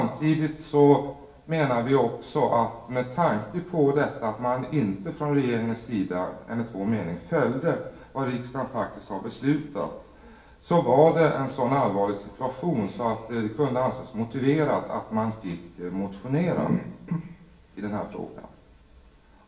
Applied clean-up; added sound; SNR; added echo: none; none; none; reverberation time 0.7 s.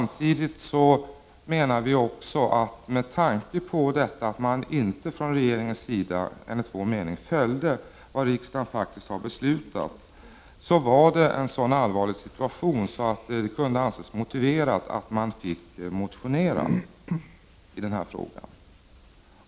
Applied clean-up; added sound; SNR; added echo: none; none; none; none.